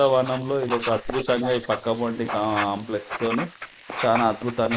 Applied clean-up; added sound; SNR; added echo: neural mask model Resemble Enhance denoiser.